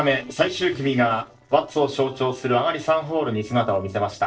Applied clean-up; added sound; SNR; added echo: neural separator model SepFormer DNS4.